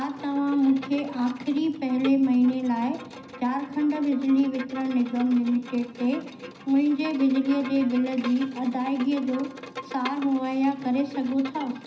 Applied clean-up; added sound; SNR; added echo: none; Bowed string instrument; 17 dB; reverberation time 0.5 s.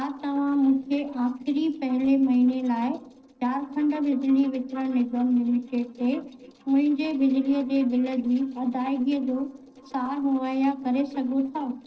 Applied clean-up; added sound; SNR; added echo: neural separator model SepFormer DNS4.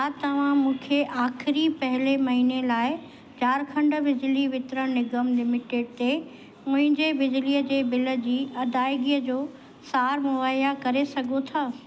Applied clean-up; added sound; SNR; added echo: none; none; none; none.